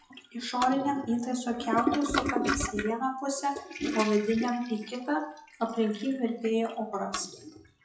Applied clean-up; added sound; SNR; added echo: classical method WPE with log-MMSE.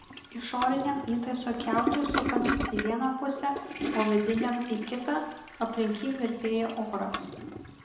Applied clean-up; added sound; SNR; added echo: none; Toilet flush; 5 dB; reverberation time 0.9 s.